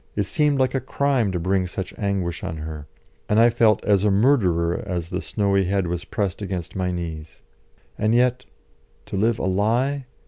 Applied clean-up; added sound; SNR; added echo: none; none; none; none.